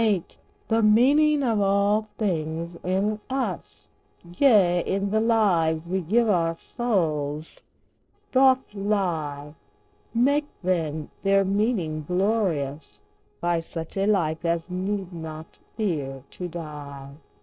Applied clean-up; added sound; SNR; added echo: neural separator model SepFormer DNS4.